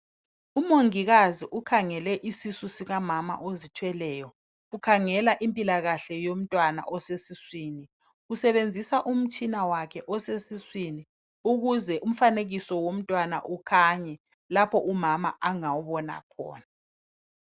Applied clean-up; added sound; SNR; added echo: none; none; none; none.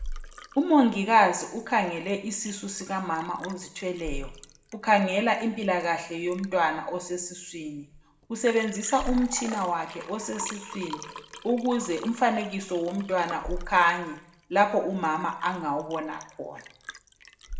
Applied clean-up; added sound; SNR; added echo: none; Liquid; 14 dB; reverberation time 0.6 s.